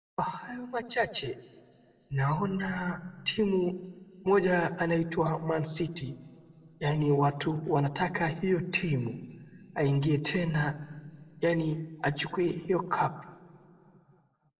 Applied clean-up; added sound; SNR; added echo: none; none; none; reverberation time 1.2 s.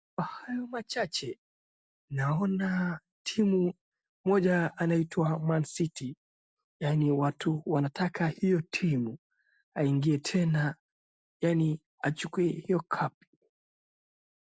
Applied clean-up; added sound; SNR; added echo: none; none; none; none.